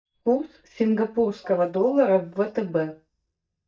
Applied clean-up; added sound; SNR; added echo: neural mask model DeepFilterNet 3.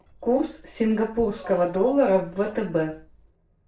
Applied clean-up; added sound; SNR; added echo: neural separator model SepFormer DNS4.